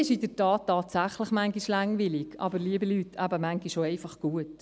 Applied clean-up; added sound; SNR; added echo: none; none; none; none.